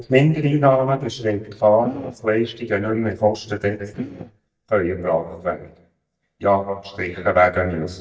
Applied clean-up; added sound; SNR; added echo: neural mask model DeepFilterNet 3.